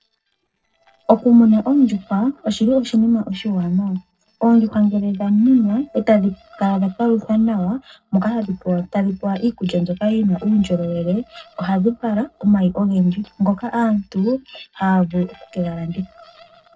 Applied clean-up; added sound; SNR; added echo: neural separator model SepFormer DNS4.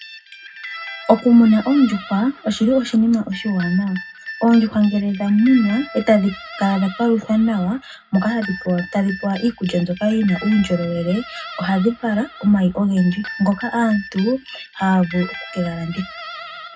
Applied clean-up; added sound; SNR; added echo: none; Guitar; 16 dB; reverberation time 0.3 s.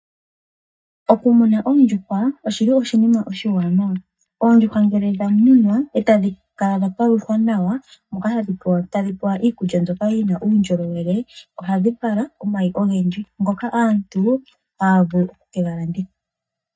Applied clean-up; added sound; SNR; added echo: neural mask model DeepFilterNet 3.